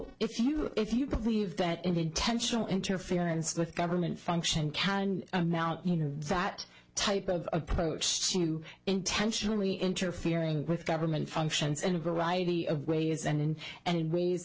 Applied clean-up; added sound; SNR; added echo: none; none; none; none.